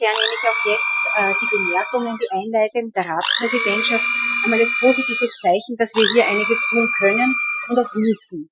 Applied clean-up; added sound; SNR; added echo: classical method Wiener filter.